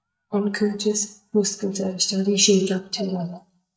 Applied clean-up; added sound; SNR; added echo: neural mask model DeepFilterNet 3.